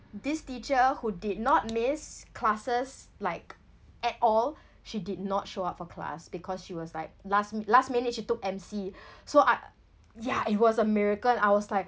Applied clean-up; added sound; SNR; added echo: none; none; none; none.